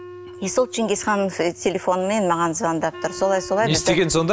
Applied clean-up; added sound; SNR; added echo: none; Wind instrument, woodwind instrument; 17 dB; none.